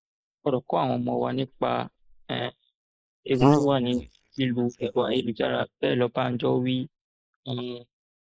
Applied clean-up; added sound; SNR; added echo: neural mask model Resemble Enhance denoiser.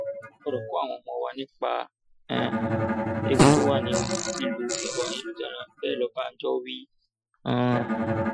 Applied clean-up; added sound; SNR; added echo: classical method Wiener filter.